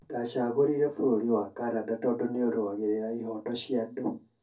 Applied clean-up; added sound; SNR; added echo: none; none; none; reverberation time 0.3 s.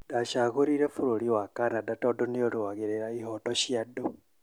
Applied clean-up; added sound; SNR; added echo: none; none; none; none.